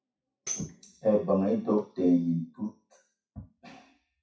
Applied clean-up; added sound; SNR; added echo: classical method WPE with log-MMSE.